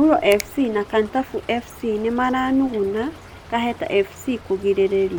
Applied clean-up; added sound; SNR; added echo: none; Stream / Trickle, dribble + Finger snapping; 19 dB; none.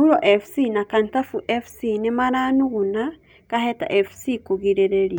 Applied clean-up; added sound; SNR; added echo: none; none; none; none.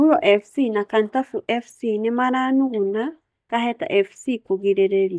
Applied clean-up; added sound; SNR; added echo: neural mask model DeepFilterNet 3.